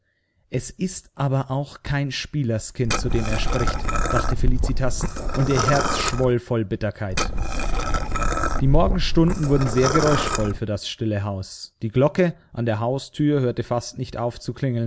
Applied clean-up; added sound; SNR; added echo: none; Liquid; -2 dB; none.